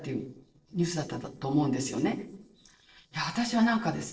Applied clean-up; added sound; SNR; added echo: neural separator model SepFormer DNS4.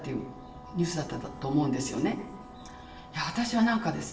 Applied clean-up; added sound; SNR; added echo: none; Wind instrument, woodwind instrument; 19 dB; reverberation time 0.9 s.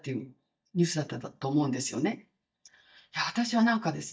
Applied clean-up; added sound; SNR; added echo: neural mask model DeepFilterNet 3.